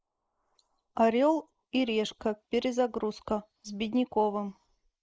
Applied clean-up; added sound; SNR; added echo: neural mask model Resemble Enhance denoiser.